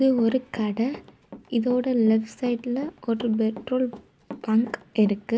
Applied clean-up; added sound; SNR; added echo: none; Run; 19 dB; none.